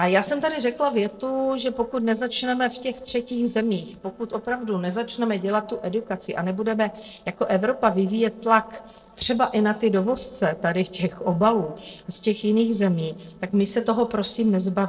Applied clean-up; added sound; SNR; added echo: neural separator model SepFormer DNS4.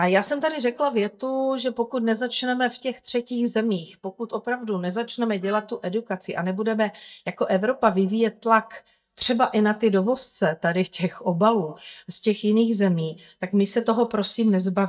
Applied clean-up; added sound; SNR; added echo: neural mask model DeepFilterNet 3.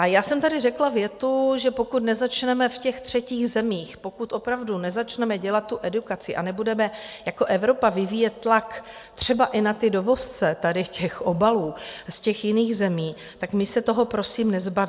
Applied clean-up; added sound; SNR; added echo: none; none; none; none.